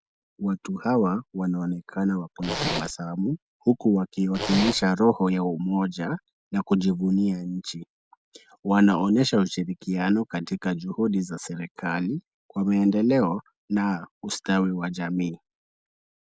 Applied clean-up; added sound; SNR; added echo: none; Zipper (clothing); 3 dB; none.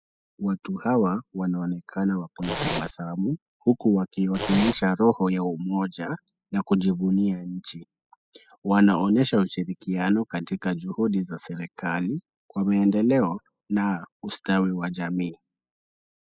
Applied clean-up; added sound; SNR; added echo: classical method spectral subtraction.